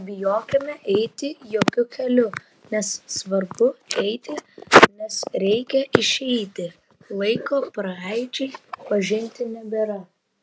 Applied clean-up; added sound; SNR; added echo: none; none; none; none.